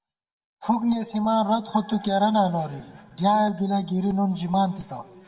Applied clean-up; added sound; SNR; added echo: none; none; none; reverberation time 1.1 s.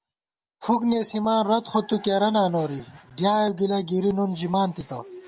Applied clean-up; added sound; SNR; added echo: none; none; none; none.